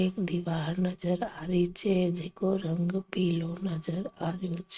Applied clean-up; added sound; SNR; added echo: neural mask model RNNoise.